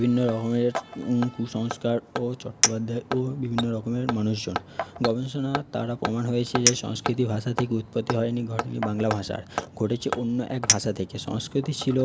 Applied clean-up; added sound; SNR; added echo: none; Hammer + Chink, clink; 6 dB; none.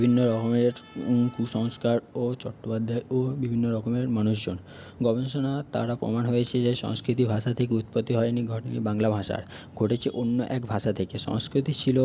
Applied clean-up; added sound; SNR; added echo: none; none; none; none.